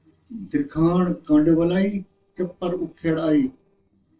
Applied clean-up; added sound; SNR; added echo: neural separator model SepFormer DNS4.